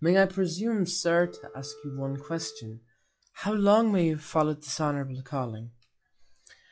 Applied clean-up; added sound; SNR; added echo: classical method log-MMSE.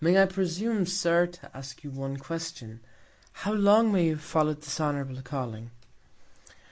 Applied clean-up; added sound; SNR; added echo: neural mask model Resemble Enhance denoiser.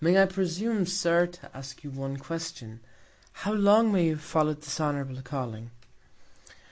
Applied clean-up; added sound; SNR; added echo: none; none; none; none.